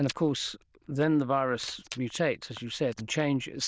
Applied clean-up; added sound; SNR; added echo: neural diffusion model UNIVERSE++.